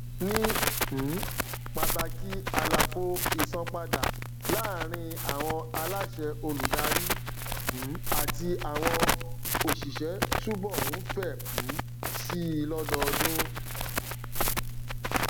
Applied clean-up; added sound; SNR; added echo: none; Crackle; -5 dB; none.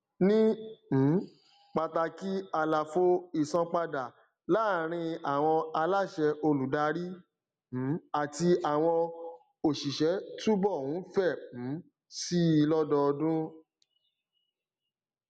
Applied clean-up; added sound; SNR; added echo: none; none; none; none.